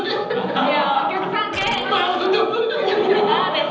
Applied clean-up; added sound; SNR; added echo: none; Burping, eructation; 14 dB; reverberation time 0.9 s.